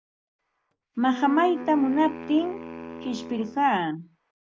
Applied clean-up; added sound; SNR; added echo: none; Wind instrument, woodwind instrument; 12 dB; none.